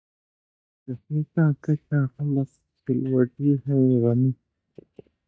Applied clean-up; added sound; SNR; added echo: neural mask model DeepFilterNet 3.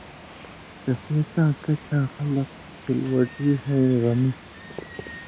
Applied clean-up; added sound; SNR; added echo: none; Water; 17 dB; none.